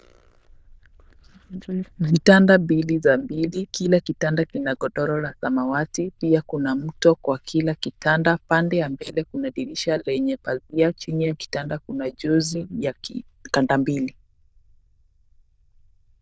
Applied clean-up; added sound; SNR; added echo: neural diffusion model UNIVERSE++.